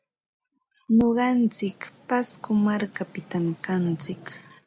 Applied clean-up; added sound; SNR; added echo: none; none; none; none.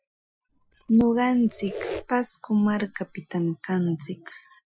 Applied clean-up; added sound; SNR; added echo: classical method Wiener filter.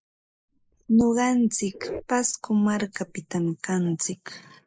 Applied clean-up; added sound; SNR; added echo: neural mask model Resemble Enhance denoiser.